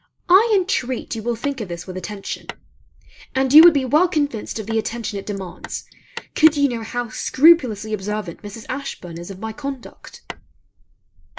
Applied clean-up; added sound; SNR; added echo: neural mask model Resemble Enhance denoiser.